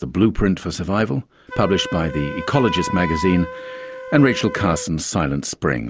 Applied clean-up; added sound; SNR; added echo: none; Wind instrument, woodwind instrument; 12 dB; none.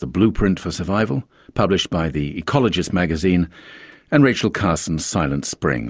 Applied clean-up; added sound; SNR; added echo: none; none; none; none.